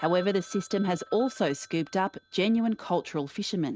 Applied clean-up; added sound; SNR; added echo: neural mask model RNNoise.